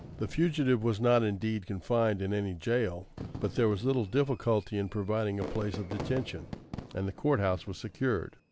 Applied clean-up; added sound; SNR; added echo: none; Fireworks; 15 dB; none.